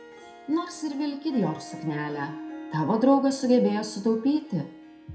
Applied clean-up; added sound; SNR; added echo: none; Harp; 17 dB; reverberation time 0.4 s.